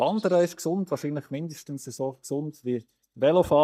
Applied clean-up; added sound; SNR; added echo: neural mask model DeepFilterNet 3.